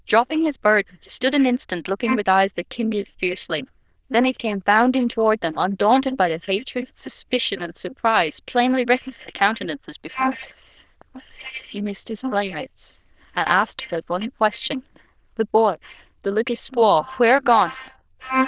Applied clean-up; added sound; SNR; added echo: neural diffusion model UNIVERSE++.